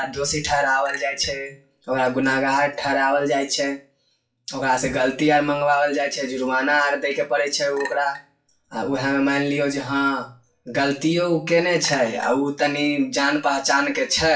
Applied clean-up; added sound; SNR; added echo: classical method WPE with log-MMSE.